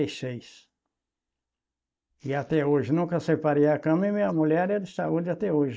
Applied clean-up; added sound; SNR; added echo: neural mask model DeepFilterNet 3.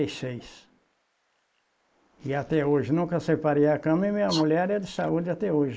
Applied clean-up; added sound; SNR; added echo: neural mask model Resemble Enhance denoiser.